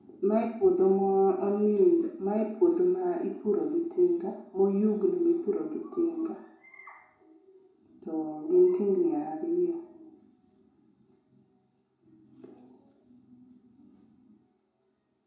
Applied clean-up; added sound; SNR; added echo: none; none; none; reverberation time 0.6 s.